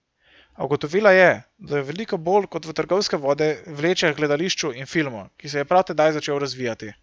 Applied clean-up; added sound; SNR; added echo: none; none; none; none.